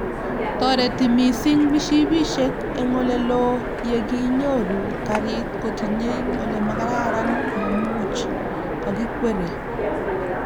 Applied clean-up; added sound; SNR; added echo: none; Train; 3 dB; none.